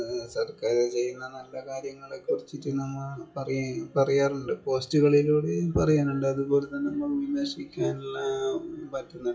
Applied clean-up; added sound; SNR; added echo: classical method WPE with log-MMSE.